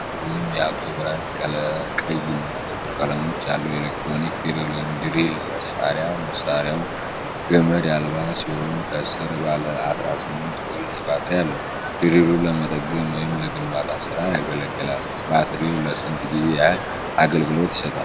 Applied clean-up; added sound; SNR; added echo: none; Water; 5 dB; none.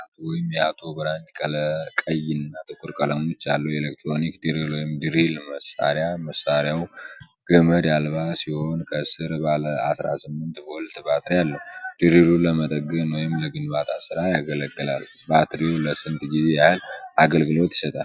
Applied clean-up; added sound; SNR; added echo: none; none; none; none.